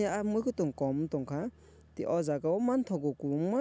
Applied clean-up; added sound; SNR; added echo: none; none; none; none.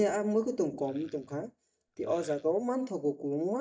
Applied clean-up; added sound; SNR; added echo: neural mask model DeepFilterNet 3.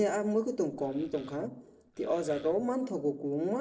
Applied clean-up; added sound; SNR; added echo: neural separator model SepFormer DNS4.